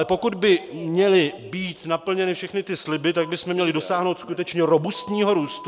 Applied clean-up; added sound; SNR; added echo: none; Telephone; 20 dB; none.